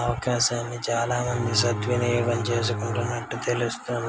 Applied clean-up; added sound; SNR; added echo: none; Bowed string instrument; 4 dB; none.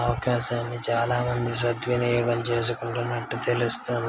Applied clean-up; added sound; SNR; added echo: none; none; none; none.